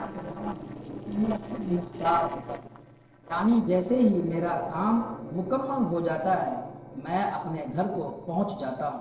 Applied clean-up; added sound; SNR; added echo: neural separator model SepFormer DNS4.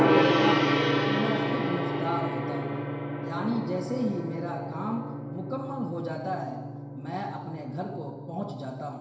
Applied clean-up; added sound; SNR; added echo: none; Gong; -5 dB; reverberation time 1.1 s.